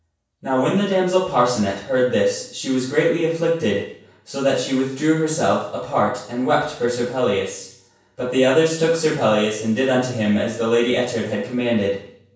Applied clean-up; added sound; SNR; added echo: none; none; none; reverberation time 0.7 s.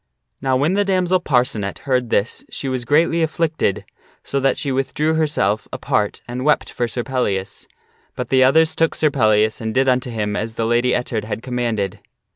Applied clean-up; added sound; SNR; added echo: none; none; none; none.